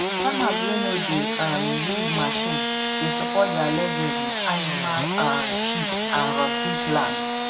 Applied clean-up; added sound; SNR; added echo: none; Engine starting / Sawing; -2 dB; reverberation time 0.9 s.